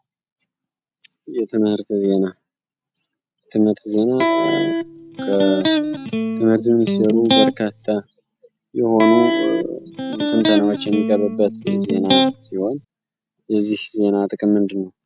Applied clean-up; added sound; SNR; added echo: none; Electric guitar; 0 dB; none.